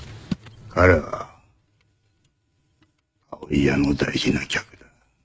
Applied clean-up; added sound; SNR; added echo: neural mask model RNNoise.